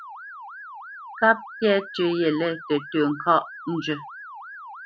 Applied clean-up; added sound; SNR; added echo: none; Motor vehicle (road) / Siren; 14 dB; none.